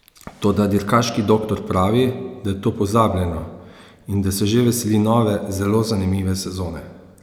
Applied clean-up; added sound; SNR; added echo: none; none; none; none.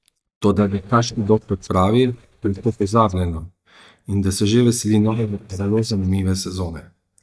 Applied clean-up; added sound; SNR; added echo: neural mask model DeepFilterNet 3.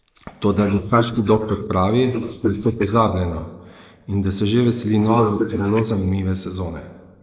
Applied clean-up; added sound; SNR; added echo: neural mask model Resemble Enhance denoiser.